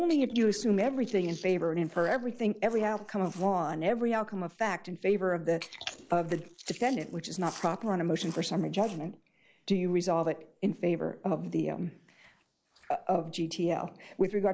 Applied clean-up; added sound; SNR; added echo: neural mask model Resemble Enhance denoiser.